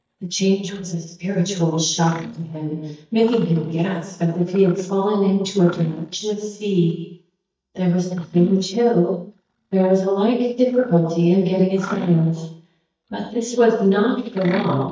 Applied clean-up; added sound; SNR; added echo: neural mask model DeepFilterNet 3.